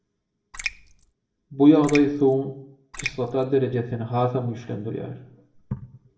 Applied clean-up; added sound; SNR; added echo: none; Raindrop; 11 dB; reverberation time 0.6 s.